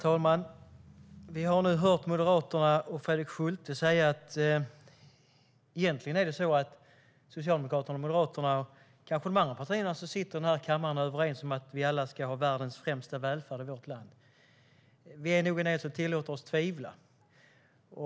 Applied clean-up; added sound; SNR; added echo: none; none; none; none.